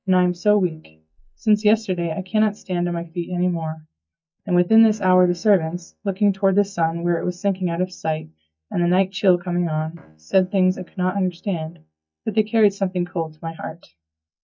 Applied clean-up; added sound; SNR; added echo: neural mask model DeepFilterNet 3.